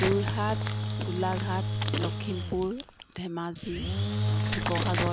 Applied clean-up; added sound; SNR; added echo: none; Engine / Drill; -3 dB; none.